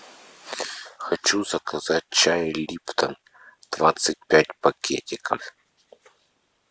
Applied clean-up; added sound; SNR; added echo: none; none; none; none.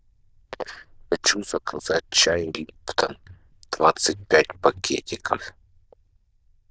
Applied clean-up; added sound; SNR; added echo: neural diffusion model UNIVERSE++.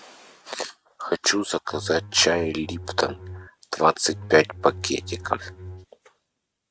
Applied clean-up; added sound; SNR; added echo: neural mask model RNNoise.